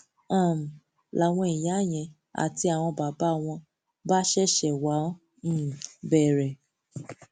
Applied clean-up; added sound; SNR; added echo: none; none; none; none.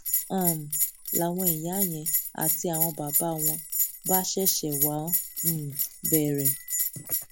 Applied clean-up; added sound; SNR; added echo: none; Bell; -2 dB; none.